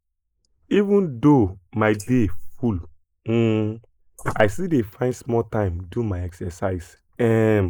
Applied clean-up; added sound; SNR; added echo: neural mask model Resemble Enhance denoiser.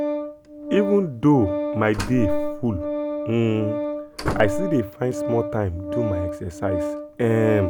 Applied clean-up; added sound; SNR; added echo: none; Organ + Slam; 4 dB; none.